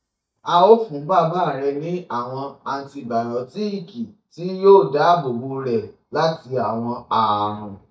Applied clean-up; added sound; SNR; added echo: neural mask model DeepFilterNet 3.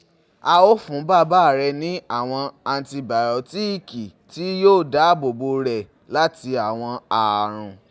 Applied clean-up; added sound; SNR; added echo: none; none; none; none.